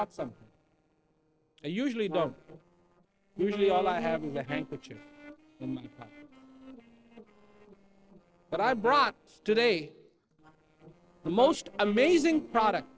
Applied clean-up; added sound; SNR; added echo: neural separator model SepFormer DNS4.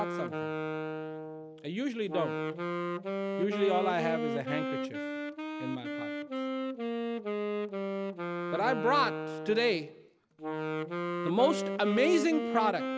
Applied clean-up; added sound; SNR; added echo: none; Wind instrument, woodwind instrument; 2 dB; none.